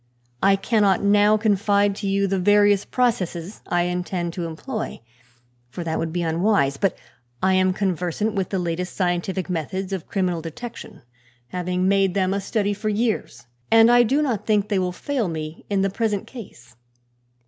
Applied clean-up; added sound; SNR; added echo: none; none; none; none.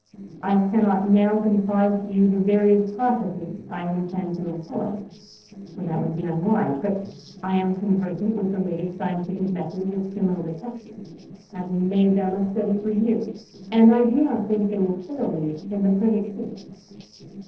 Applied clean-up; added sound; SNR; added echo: neural separator model SepFormer DNS4.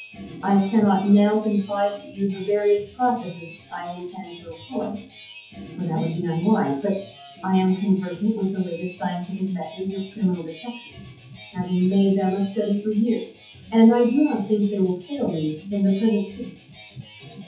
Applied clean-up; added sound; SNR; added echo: classical method WPE with log-MMSE.